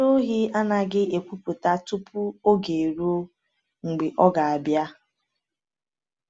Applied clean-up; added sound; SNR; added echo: none; none; none; none.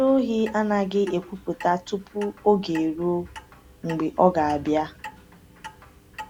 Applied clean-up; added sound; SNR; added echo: none; Clock; 19 dB; none.